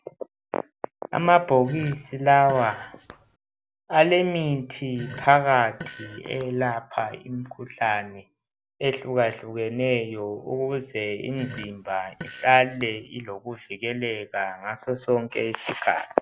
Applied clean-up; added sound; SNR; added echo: none; Fart; 16 dB; none.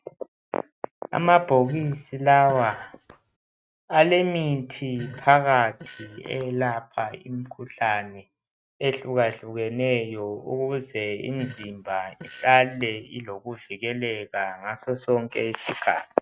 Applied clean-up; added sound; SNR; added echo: neural mask model RNNoise.